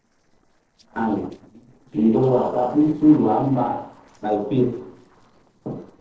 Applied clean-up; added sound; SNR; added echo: neural separator model SepFormer DNS4.